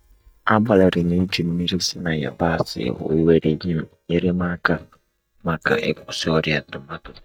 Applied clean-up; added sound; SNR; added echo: neural mask model DeepFilterNet 3.